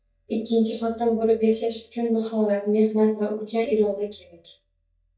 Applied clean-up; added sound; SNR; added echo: neural mask model DeepFilterNet 3.